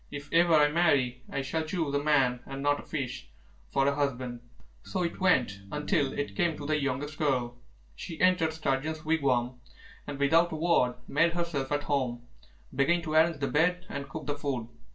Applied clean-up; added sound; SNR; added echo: none; Organ; 14 dB; reverberation time 0.2 s.